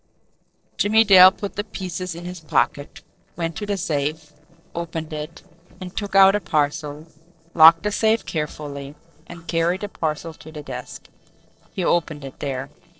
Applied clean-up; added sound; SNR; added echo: neural separator model SepFormer DNS4.